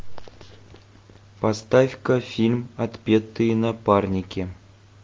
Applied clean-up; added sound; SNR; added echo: none; none; none; none.